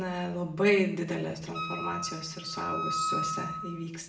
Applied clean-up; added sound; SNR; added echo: none; Wind instrument, woodwind instrument; 4 dB; reverberation time 0.6 s.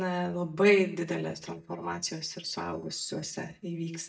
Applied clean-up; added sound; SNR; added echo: neural mask model DeepFilterNet 3.